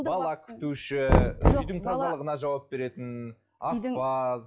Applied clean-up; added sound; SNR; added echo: classical method log-MMSE.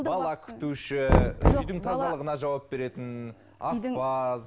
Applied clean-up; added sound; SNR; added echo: none; Knock; -2 dB; none.